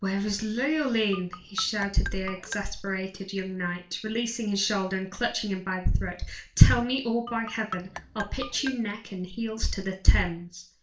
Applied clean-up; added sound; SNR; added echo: none; Marimba, xylophone; 13 dB; reverberation time 0.4 s.